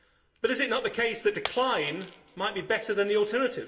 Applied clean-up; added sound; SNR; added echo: none; Shatter; 15 dB; reverberation time 0.9 s.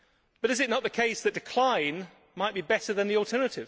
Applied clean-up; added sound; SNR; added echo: none; none; none; none.